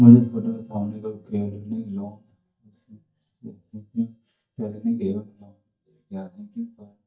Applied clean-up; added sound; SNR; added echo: neural mask model DeepFilterNet 3.